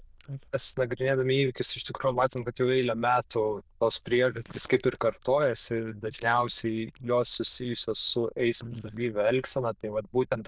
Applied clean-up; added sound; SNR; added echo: neural diffusion model UNIVERSE++.